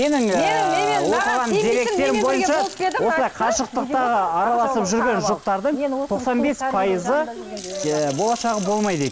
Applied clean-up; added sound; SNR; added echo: none; Fill (with liquid) / Sink (filling or washing); 18 dB; none.